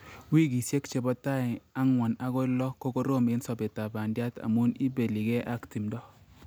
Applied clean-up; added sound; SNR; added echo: none; none; none; none.